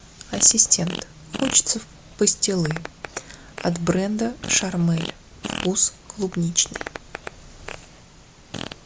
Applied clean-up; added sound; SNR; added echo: none; Fart; 13 dB; none.